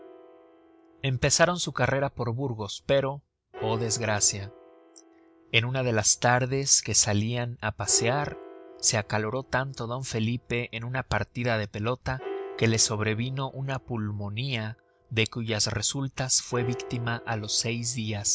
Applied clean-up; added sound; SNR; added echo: none; Piano; 16 dB; none.